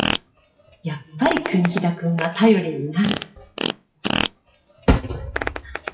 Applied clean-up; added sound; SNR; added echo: classical method WPE with log-MMSE.